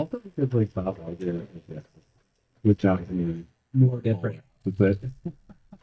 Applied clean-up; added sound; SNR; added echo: neural mask model DeepFilterNet 3.